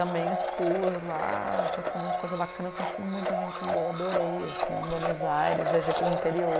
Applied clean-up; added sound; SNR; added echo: none; Domestic sounds, home sounds; 0 dB; none.